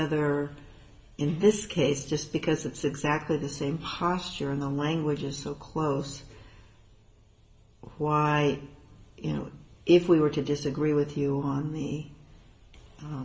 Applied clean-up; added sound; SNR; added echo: none; none; none; reverberation time 0.7 s.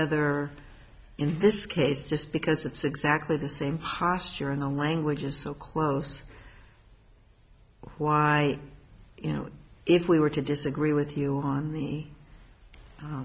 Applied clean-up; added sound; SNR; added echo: none; none; none; none.